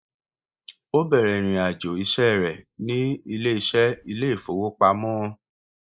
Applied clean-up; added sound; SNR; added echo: neural mask model Resemble Enhance denoiser.